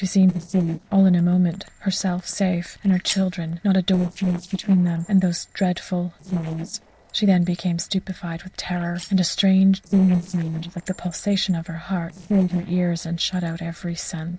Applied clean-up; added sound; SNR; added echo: neural separator model SepFormer DNS4.